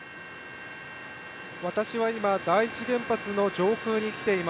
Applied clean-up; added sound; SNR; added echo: none; none; none; none.